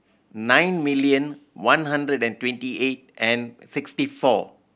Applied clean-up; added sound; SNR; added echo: none; none; none; none.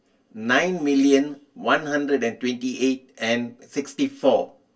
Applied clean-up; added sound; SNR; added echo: none; none; none; reverberation time 0.1 s.